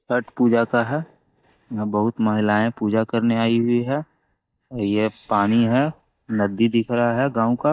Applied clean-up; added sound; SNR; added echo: neural mask model DeepFilterNet 3.